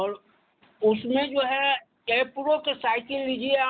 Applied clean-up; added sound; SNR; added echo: none; none; none; none.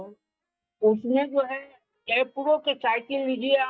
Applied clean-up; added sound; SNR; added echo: neural mask model DeepFilterNet 3.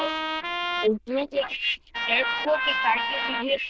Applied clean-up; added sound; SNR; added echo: neural diffusion model UNIVERSE++.